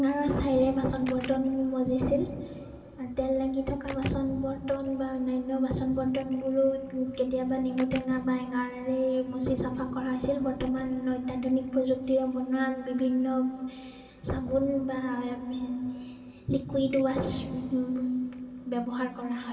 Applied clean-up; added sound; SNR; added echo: none; Camera; 17 dB; reverberation time 2.7 s.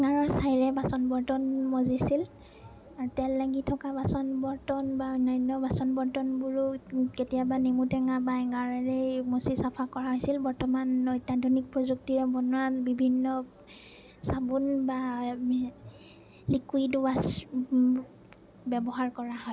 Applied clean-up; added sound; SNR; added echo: none; none; none; none.